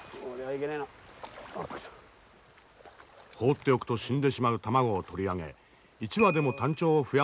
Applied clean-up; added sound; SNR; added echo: none; Piano; 19 dB; none.